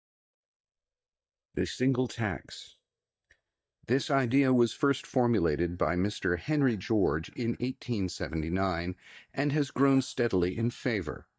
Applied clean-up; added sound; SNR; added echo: neural mask model DeepFilterNet 3.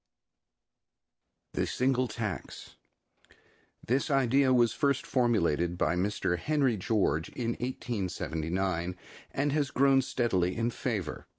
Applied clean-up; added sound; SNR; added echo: none; none; none; none.